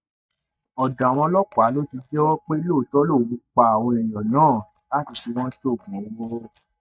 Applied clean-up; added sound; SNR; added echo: neural mask model DeepFilterNet 3.